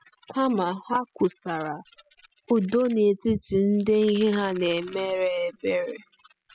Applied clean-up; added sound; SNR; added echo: classical method spectral subtraction.